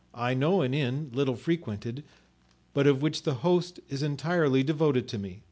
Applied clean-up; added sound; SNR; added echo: none; none; none; none.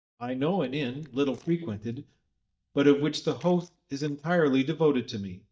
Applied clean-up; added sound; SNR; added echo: neural mask model DeepFilterNet 3.